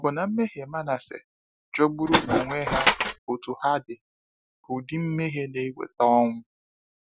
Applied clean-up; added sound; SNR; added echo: none; Tools; -4 dB; none.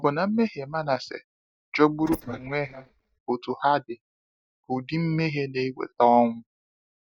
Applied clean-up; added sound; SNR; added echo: neural mask model DeepFilterNet 3.